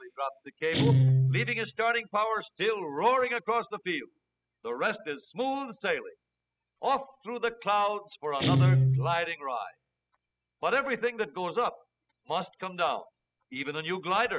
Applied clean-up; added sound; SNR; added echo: classical method spectral subtraction.